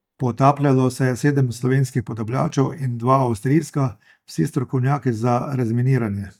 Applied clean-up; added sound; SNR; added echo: neural mask model DeepFilterNet 3.